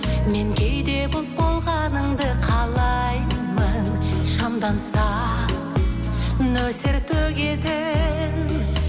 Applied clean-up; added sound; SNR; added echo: none; none; none; none.